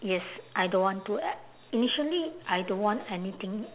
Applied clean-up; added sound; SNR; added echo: none; none; none; none.